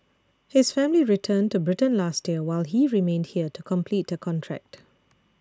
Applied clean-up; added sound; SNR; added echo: none; none; none; none.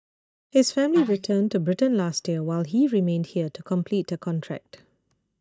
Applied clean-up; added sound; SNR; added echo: neural mask model DeepFilterNet 3.